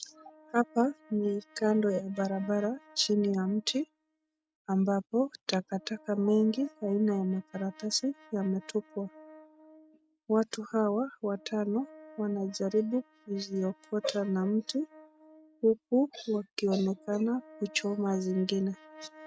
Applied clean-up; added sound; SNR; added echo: neural mask model RNNoise.